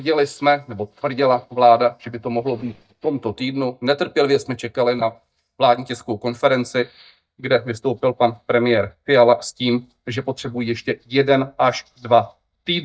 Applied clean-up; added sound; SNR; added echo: neural mask model DeepFilterNet 3.